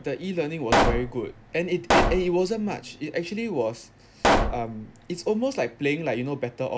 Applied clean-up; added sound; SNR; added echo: none; Explosion; -3 dB; none.